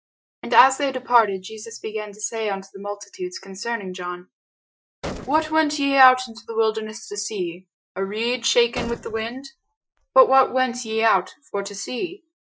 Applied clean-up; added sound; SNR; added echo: classical method Wiener filter.